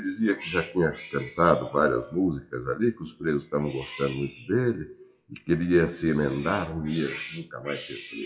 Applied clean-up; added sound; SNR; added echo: classical method WPE with log-MMSE.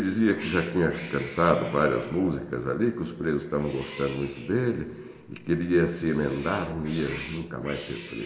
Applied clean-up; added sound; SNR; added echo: none; Cat; 18 dB; reverberation time 1.6 s.